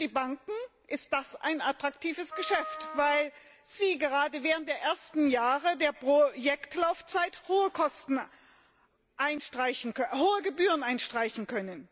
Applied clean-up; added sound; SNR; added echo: none; Wind instrument, woodwind instrument; 11 dB; none.